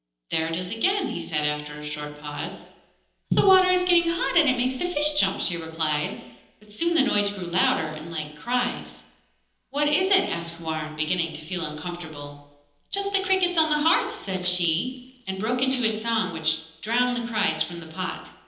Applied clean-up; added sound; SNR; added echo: none; Rattle (instrument); 10 dB; reverberation time 0.9 s.